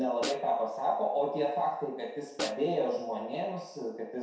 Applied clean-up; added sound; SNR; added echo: none; Snare drum; 13 dB; reverberation time 0.7 s.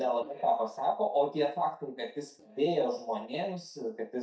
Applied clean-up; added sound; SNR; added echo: neural mask model DeepFilterNet 3.